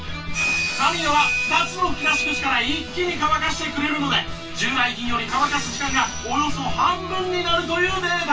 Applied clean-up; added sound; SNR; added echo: none; none; none; reverberation time 0.1 s.